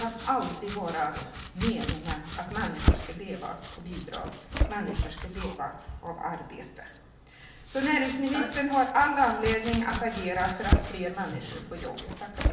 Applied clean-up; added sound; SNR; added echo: none; Domestic sounds, home sounds; 2 dB; reverberation time 0.6 s.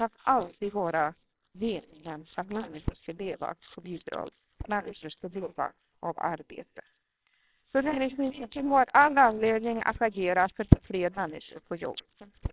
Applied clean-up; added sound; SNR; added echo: neural separator model SepFormer WHAMR!.